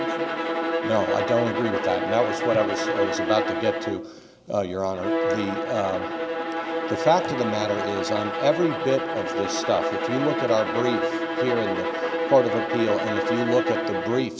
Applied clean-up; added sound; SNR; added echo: none; Bowed string instrument; 1 dB; none.